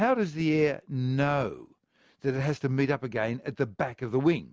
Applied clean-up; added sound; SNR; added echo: none; none; none; none.